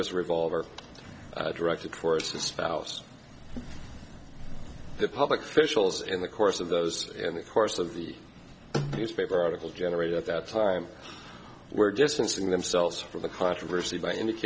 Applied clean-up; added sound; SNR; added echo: none; none; none; none.